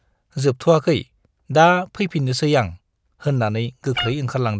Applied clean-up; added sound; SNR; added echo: none; Meow; 11 dB; none.